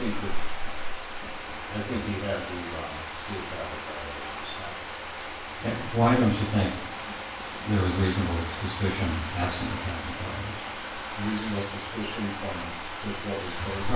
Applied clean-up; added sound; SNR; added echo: none; Bathtub (filling or washing); 2 dB; reverberation time 0.7 s.